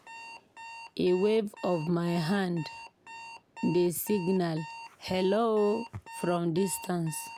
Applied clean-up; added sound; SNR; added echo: none; Alarm; 16 dB; none.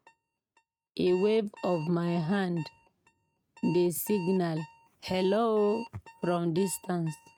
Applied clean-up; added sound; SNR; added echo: neural mask model RNNoise.